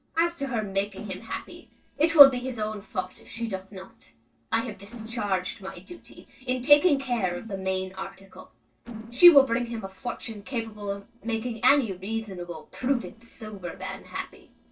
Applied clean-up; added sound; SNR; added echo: neural separator model SepFormer DNS4.